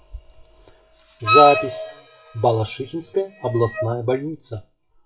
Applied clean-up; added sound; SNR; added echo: classical method WPE with log-MMSE.